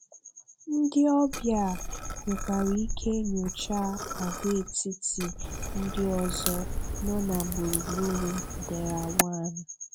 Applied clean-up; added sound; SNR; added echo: none; Crack + Liquid; 4 dB; none.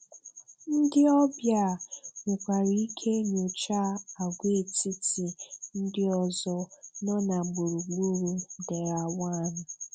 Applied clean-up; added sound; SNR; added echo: none; none; none; none.